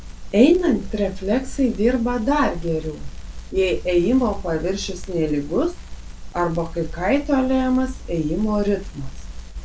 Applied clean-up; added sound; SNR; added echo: none; Crackle; 9 dB; none.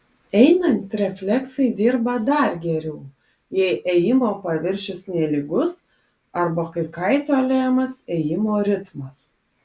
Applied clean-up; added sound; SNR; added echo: none; none; none; none.